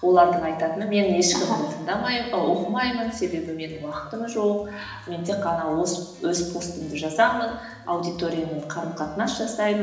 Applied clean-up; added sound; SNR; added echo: none; none; none; reverberation time 1.0 s.